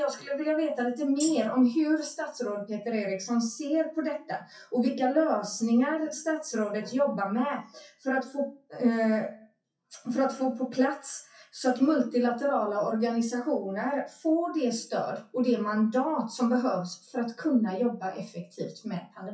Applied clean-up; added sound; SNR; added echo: classical method WPE with log-MMSE.